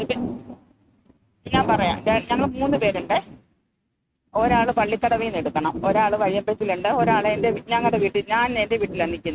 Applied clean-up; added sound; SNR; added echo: neural mask model RNNoise.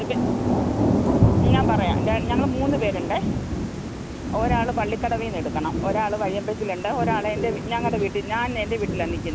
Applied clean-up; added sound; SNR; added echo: none; Thunder / Rain; -3 dB; none.